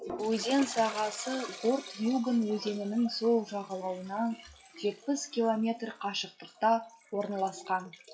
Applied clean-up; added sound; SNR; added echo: classical method WPE with log-MMSE.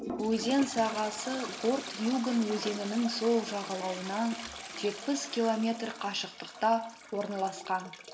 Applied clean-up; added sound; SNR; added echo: none; Toilet flush; 10 dB; reverberation time 0.7 s.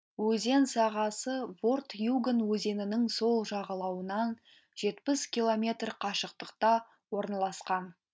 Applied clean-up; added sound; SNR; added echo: none; none; none; none.